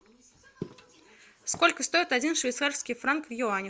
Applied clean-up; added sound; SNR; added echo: none; Walk, footsteps; 17 dB; none.